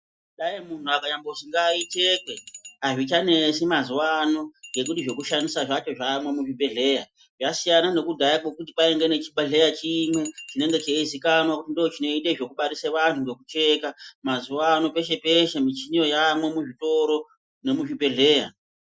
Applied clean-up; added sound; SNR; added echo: classical method Wiener filter.